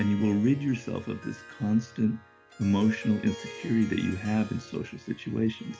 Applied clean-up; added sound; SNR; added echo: none; Harp; 18 dB; none.